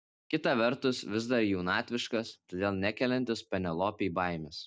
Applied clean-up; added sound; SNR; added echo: none; none; none; none.